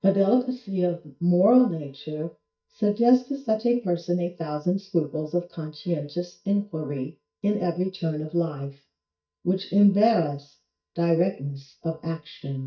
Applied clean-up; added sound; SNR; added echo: neural mask model DeepFilterNet 3.